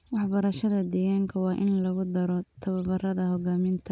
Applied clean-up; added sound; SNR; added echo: none; none; none; none.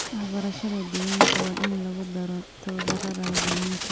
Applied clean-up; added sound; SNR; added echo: none; Bird; -1 dB; none.